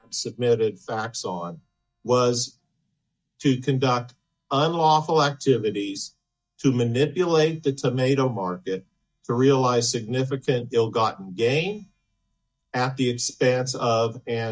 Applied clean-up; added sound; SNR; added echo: neural mask model DeepFilterNet 3.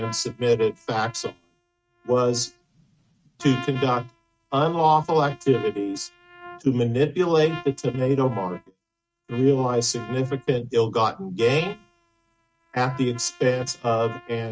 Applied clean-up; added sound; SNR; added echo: neural mask model RNNoise.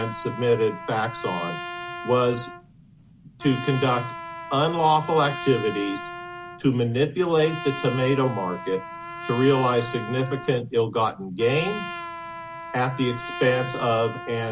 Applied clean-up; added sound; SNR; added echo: none; Trumpet; 11 dB; none.